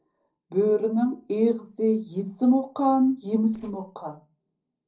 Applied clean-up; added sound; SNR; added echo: neural separator model SepFormer DNS4.